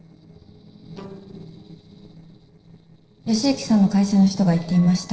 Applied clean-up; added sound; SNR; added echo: neural separator model SepFormer DNS4.